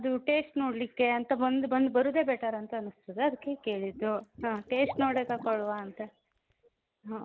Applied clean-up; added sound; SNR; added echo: none; Liquid; 15 dB; none.